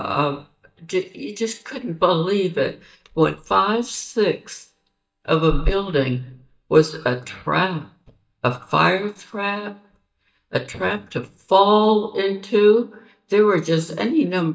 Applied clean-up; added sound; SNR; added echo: neural mask model DeepFilterNet 3.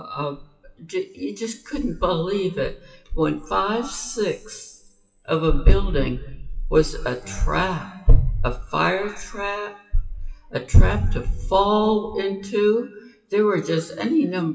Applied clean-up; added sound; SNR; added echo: classical method WPE with log-MMSE.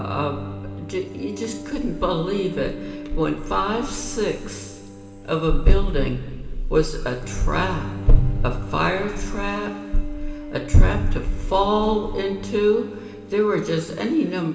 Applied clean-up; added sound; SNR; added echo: none; Bowed string instrument; 14 dB; reverberation time 2.9 s.